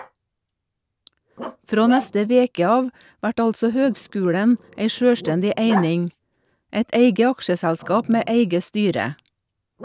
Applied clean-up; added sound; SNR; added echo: none; Growling; 16 dB; none.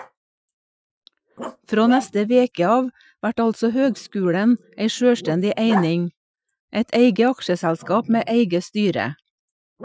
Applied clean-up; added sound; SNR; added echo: classical method Wiener filter.